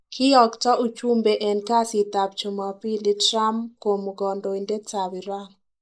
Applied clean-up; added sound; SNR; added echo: neural mask model Resemble Enhance denoiser.